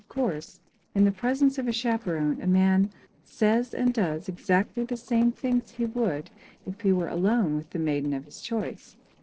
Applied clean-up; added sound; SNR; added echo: neural separator model SepFormer DNS4.